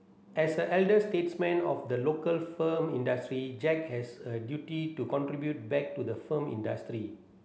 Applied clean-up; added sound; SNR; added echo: none; none; none; none.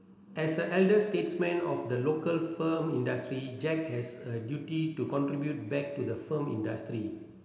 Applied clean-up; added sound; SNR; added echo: none; none; none; reverberation time 2.8 s.